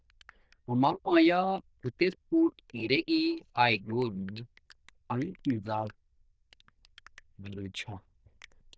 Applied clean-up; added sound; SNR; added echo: neural diffusion model UNIVERSE++.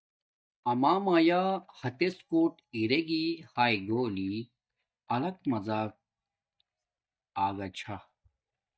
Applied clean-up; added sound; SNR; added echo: neural mask model DeepFilterNet 3.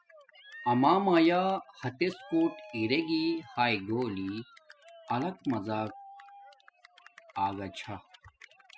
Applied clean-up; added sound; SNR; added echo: classical method spectral subtraction.